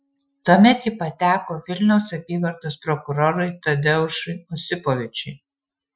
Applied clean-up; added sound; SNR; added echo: classical method Wiener filter.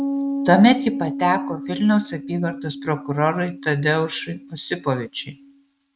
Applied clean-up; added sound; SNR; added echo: neural mask model RNNoise.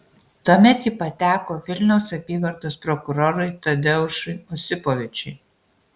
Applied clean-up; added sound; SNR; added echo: none; none; none; none.